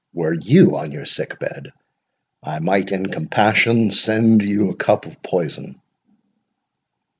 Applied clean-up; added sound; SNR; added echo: none; none; none; none.